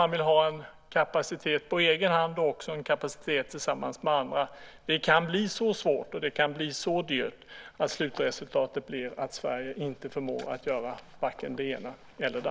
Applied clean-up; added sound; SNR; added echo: none; none; none; none.